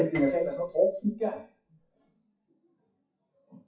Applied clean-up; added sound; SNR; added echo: classical method WPE with log-MMSE.